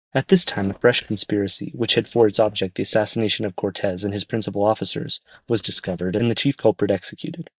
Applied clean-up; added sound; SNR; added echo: neural mask model DeepFilterNet 3.